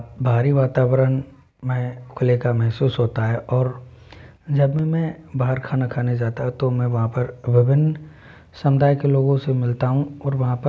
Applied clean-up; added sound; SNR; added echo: none; none; none; none.